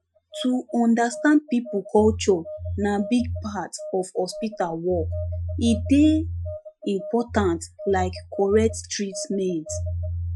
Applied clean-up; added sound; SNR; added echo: classical method Wiener filter.